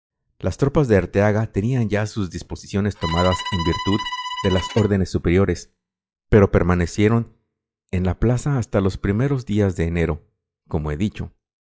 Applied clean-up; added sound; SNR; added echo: classical method log-MMSE.